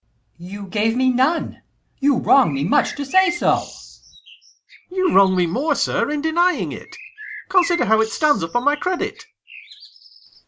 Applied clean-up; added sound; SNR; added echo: none; Bird; 15 dB; none.